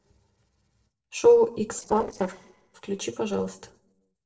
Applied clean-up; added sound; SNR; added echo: neural separator model SepFormer DNS4.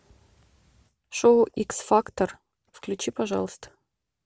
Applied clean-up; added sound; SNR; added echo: none; none; none; none.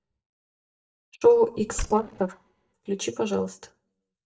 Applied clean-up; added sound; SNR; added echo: neural mask model DeepFilterNet 3.